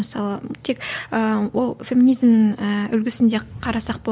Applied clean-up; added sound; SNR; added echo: none; none; none; none.